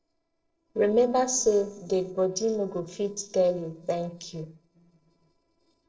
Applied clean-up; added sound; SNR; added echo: neural separator model SepFormer DNS4.